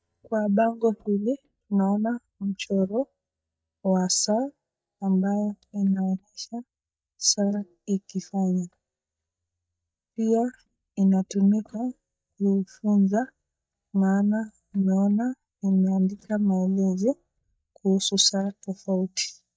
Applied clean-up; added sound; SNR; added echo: neural mask model DeepFilterNet 3.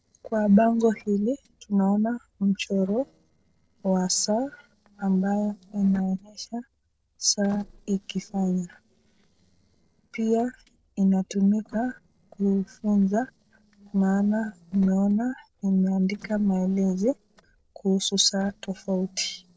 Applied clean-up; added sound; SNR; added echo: neural separator model SepFormer DNS4.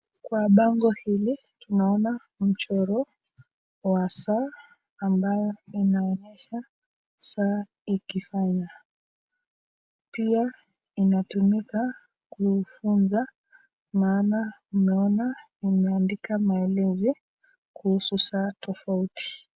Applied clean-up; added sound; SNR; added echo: none; none; none; none.